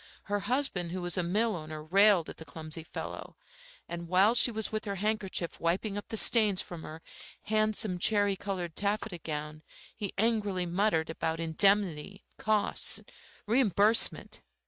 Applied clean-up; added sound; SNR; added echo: neural mask model RNNoise.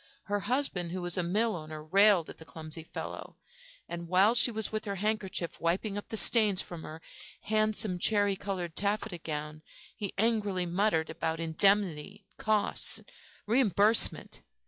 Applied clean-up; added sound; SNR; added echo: classical method log-MMSE.